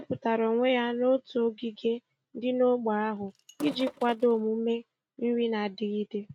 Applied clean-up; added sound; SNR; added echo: neural mask model RNNoise.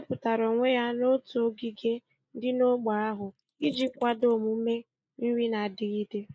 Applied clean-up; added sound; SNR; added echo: neural mask model Resemble Enhance denoiser.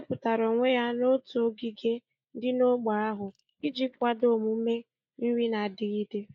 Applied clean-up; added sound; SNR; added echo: neural mask model DeepFilterNet 3.